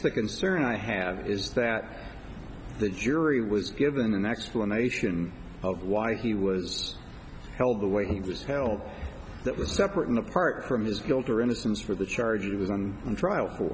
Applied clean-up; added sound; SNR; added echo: none; none; none; none.